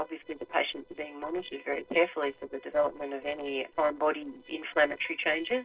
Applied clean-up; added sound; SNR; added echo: neural separator model SepFormer DNS4.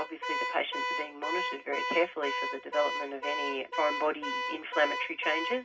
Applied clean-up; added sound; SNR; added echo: none; Alarm / Car; 2 dB; reverberation time 0.4 s.